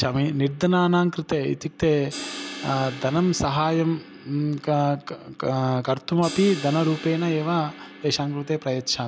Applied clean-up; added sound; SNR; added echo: none; Crash cymbal; 16 dB; none.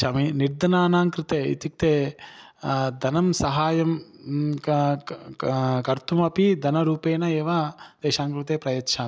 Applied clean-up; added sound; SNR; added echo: none; none; none; none.